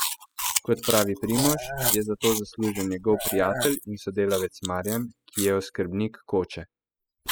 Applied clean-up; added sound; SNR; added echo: classical method spectral subtraction.